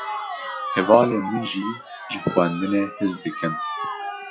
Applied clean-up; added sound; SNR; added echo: classical method log-MMSE.